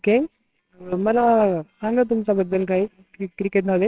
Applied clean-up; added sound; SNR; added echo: neural separator model SepFormer WHAMR!.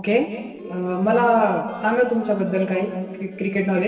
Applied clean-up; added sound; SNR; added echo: neural separator model SepFormer DNS4.